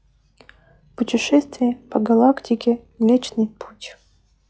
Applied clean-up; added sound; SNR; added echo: classical method log-MMSE.